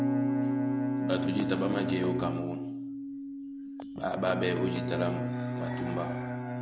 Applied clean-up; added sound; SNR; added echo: none; Piano + Bowed string instrument; -3 dB; none.